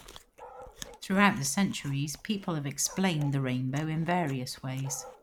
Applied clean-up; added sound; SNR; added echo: none; Bark + Chewing, mastication; 20 dB; none.